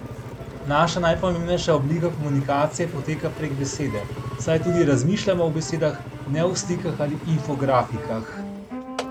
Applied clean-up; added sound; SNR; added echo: none; Engine; 9 dB; none.